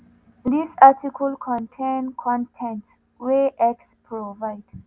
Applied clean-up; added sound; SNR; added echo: none; none; none; none.